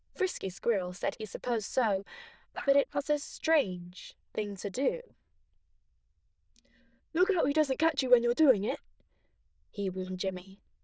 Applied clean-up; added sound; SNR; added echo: neural diffusion model UNIVERSE++.